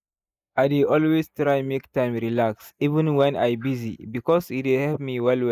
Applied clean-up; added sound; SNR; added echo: neural mask model Resemble Enhance denoiser.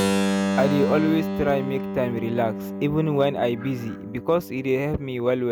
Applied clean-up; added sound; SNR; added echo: none; Keyboard (musical); 4 dB; none.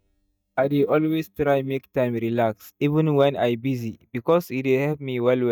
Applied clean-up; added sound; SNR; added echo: neural mask model DeepFilterNet 3.